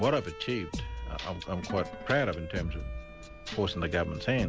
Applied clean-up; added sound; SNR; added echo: none; Bowed string instrument; 15 dB; none.